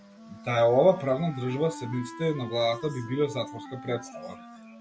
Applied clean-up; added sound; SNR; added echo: none; Wind instrument, woodwind instrument; 15 dB; none.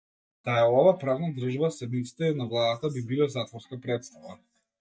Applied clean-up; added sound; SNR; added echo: neural mask model DeepFilterNet 3.